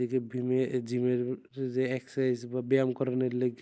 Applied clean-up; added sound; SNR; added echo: none; none; none; none.